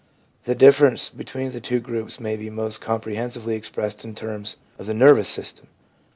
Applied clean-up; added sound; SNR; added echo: none; none; none; none.